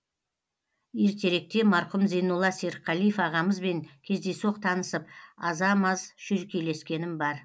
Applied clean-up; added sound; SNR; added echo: none; none; none; none.